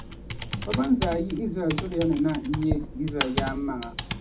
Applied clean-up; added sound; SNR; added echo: none; Computer keyboard; 5 dB; reverberation time 0.4 s.